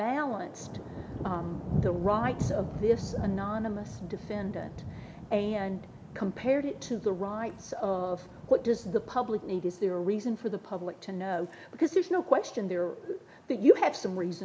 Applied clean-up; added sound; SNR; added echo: none; Thunder; 10 dB; none.